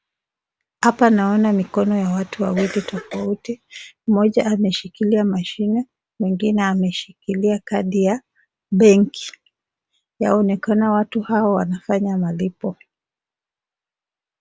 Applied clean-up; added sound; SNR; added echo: none; Cough; 12 dB; none.